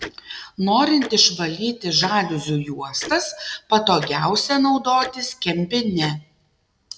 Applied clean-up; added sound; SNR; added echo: none; Tick-tock; 18 dB; none.